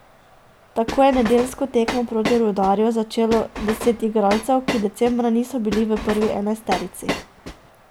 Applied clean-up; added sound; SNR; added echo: none; Train; 9 dB; none.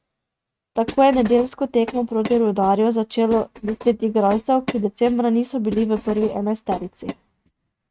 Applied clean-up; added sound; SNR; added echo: neural mask model RNNoise.